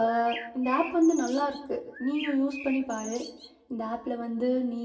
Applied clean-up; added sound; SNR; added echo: none; Bird; 14 dB; reverberation time 0.9 s.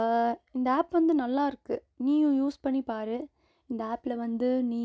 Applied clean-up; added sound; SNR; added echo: none; none; none; none.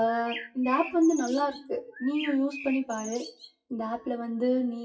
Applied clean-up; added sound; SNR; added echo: classical method WPE with log-MMSE.